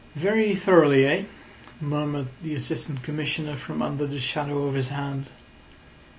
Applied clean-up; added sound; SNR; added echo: none; none; none; none.